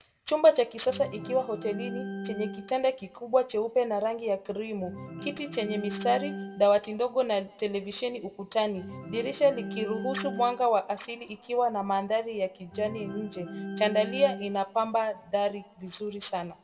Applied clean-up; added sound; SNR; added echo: none; Organ; 12 dB; reverberation time 2.0 s.